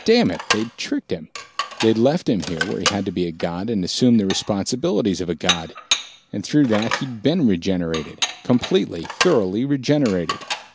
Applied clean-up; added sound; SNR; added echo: none; Dishes, pots, and pans; 8 dB; none.